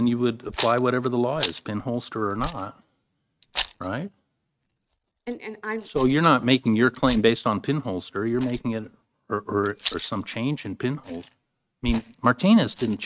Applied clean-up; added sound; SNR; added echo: neural mask model RNNoise.